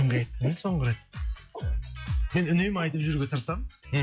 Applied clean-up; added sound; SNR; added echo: classical method log-MMSE.